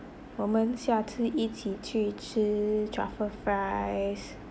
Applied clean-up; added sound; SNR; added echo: none; none; none; none.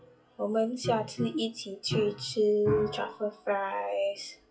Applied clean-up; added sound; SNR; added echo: classical method WPE with log-MMSE.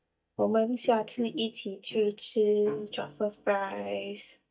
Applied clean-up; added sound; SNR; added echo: neural mask model DeepFilterNet 3.